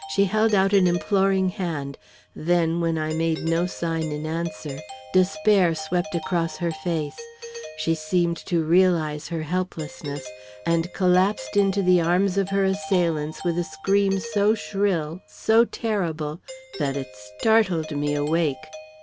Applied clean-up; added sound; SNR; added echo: none; Doorbell; 17 dB; none.